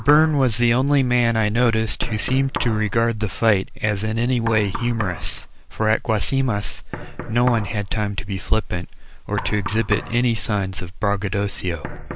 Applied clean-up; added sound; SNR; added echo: none; Knock; 15 dB; none.